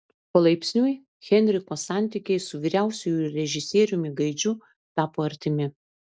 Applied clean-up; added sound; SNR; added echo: none; none; none; none.